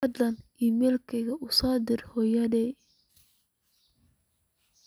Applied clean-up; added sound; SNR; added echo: none; none; none; none.